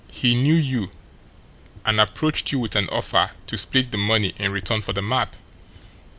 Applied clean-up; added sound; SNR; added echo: none; none; none; none.